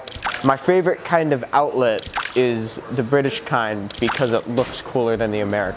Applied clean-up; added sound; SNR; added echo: none; Splash, splatter; 15 dB; none.